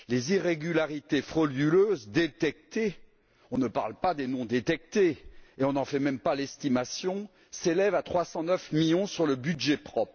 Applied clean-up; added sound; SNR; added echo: none; none; none; none.